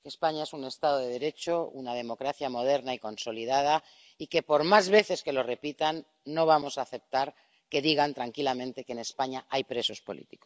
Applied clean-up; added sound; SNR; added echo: none; none; none; none.